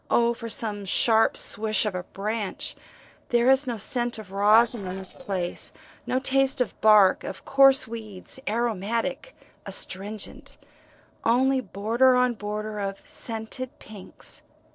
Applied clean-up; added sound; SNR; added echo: neural separator model SepFormer DNS4.